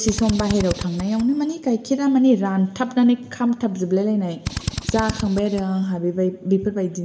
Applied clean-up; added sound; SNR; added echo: none; Drill; 8 dB; reverberation time 1.1 s.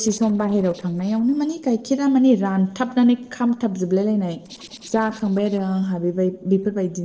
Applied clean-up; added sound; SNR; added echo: neural separator model SepFormer DNS4.